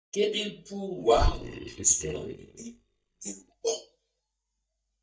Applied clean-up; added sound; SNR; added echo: neural mask model DeepFilterNet 3.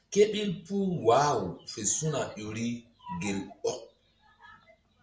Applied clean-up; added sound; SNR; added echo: none; none; none; none.